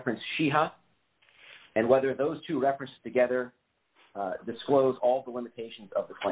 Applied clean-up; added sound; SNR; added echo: none; none; none; none.